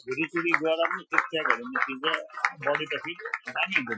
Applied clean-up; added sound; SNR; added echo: classical method Wiener filter.